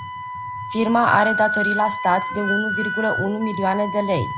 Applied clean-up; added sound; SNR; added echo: none; Wind instrument, woodwind instrument; 4 dB; none.